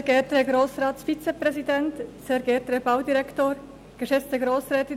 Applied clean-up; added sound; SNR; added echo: none; none; none; none.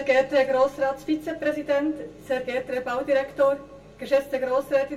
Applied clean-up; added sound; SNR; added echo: none; none; none; reverberation time 0.2 s.